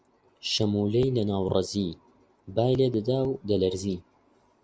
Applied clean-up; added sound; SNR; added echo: none; none; none; none.